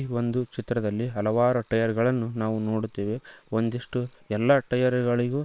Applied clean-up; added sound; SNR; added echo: neural separator model SepFormer WHAM!.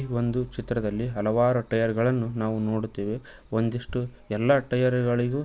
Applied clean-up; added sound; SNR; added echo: none; none; none; none.